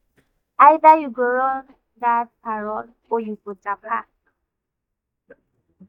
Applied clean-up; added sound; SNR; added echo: neural mask model DeepFilterNet 3.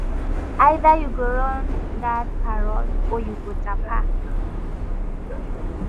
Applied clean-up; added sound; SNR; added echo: none; Subway, metro, underground; -2 dB; none.